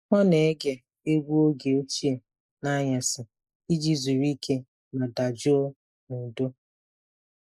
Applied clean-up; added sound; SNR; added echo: neural mask model Resemble Enhance denoiser.